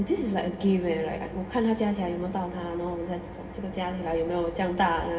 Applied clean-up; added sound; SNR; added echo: none; none; none; reverberation time 2.6 s.